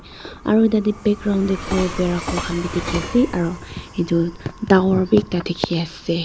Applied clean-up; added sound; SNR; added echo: none; Train; 12 dB; none.